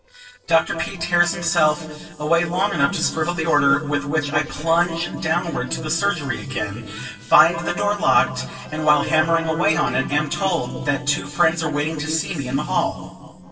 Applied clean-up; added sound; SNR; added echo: neural separator model SepFormer DNS4.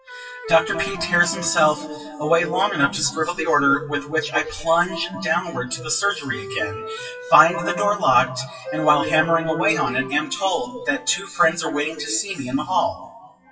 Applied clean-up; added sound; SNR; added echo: classical method WPE with log-MMSE.